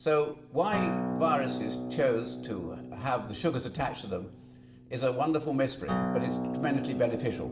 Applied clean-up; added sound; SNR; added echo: none; Acoustic guitar; 5 dB; reverberation time 2.0 s.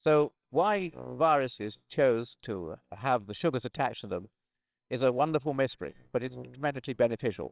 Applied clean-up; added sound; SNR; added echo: neural separator model SepFormer WHAMR!.